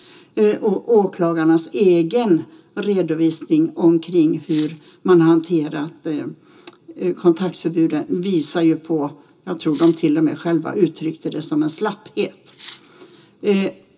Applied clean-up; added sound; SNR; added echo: none; Cutlery, silverware; 12 dB; reverberation time 0.2 s.